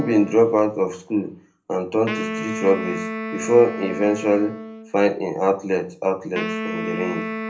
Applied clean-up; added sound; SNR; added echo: none; Wind instrument, woodwind instrument; 9 dB; reverberation time 0.3 s.